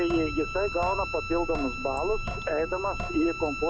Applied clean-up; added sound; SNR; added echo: none; Bowed string instrument + Drip / Sink (filling or washing); 5 dB; none.